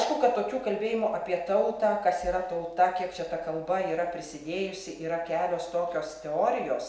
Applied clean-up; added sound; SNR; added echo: none; none; none; none.